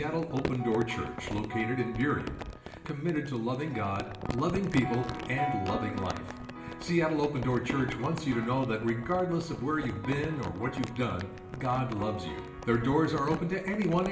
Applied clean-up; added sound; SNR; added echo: none; Crumpling, crinkling; 12 dB; reverberation time 0.8 s.